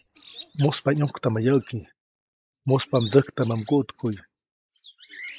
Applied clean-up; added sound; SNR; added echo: neural mask model Resemble Enhance denoiser.